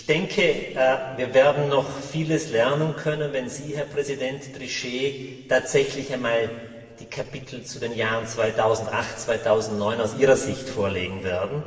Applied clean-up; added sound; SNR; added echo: none; none; none; reverberation time 2.3 s.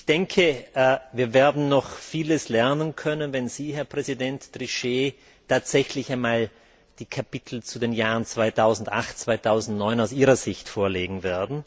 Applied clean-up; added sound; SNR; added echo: none; none; none; none.